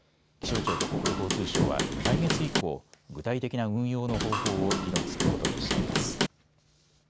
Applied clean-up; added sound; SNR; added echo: none; Hammer / Wood; -4 dB; none.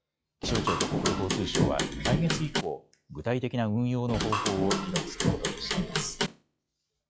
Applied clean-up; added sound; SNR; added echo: classical method log-MMSE.